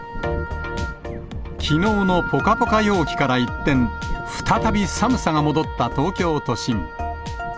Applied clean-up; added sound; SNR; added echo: none; Wind instrument, woodwind instrument; 11 dB; none.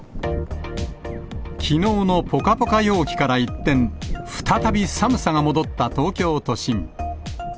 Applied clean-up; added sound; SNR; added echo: none; none; none; none.